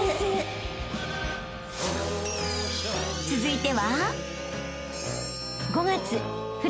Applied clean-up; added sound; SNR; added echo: none; Wind instrument, woodwind instrument; 13 dB; none.